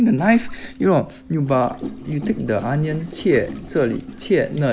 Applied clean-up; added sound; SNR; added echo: none; Gurgling; 14 dB; none.